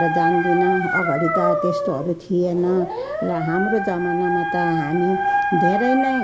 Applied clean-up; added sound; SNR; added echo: none; Dog; 1 dB; none.